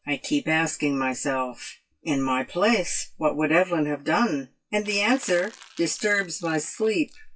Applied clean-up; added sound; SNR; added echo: classical method WPE with log-MMSE.